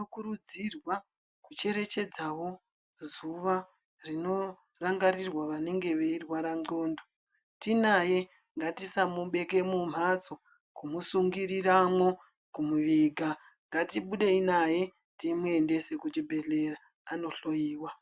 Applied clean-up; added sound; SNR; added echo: none; none; none; none.